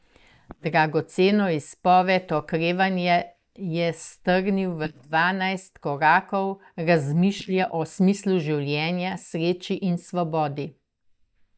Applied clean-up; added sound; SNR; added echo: neural mask model DeepFilterNet 3.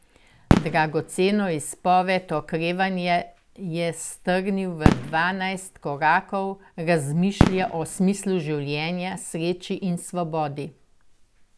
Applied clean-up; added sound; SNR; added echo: none; Fireworks; 3 dB; none.